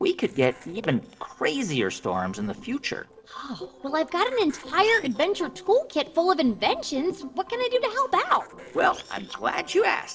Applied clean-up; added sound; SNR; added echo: neural separator model SepFormer DNS4.